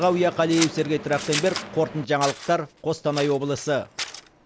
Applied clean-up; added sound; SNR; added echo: none; Scissors; 11 dB; none.